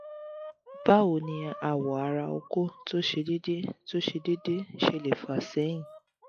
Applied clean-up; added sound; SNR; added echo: classical method log-MMSE.